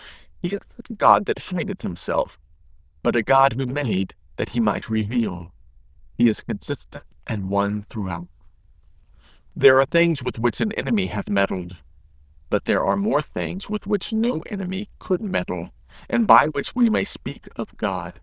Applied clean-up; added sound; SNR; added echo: neural diffusion model UNIVERSE++.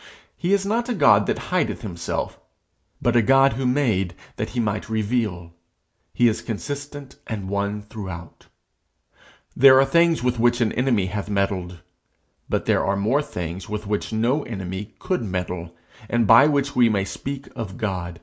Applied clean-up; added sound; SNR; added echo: none; none; none; none.